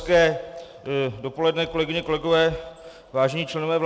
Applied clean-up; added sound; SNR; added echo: none; none; none; none.